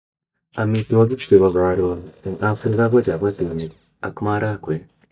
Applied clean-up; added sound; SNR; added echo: neural mask model DeepFilterNet 3.